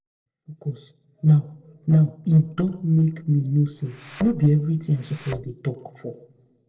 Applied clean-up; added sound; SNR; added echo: neural separator model SepFormer DNS4.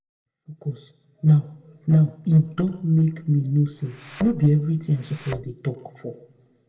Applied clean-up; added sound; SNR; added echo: none; Thump, thud; 18 dB; reverberation time 0.9 s.